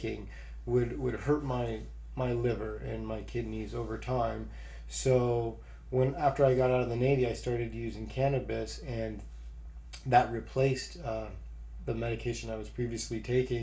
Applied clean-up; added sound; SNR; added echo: none; none; none; reverberation time 0.2 s.